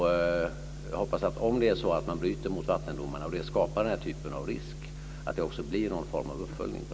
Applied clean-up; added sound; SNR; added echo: none; none; none; none.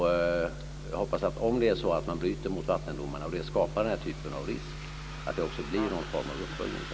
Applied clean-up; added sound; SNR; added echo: none; Bus; 16 dB; none.